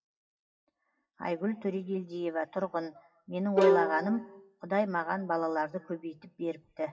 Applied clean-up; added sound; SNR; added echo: classical method WPE with log-MMSE.